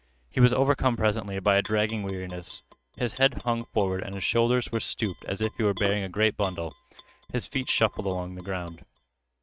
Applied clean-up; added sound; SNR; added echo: neural mask model RNNoise.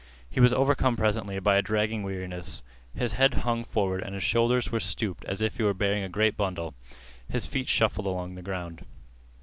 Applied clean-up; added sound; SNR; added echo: none; none; none; none.